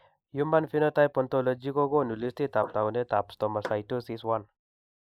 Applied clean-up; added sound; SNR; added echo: neural mask model Resemble Enhance denoiser.